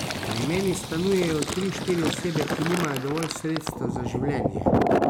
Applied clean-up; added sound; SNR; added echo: none; Fill (with liquid); -1 dB; none.